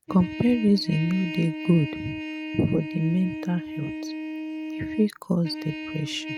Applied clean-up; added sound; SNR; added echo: neural mask model RNNoise.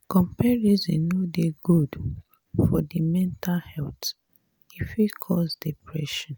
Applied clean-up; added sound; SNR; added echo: none; none; none; none.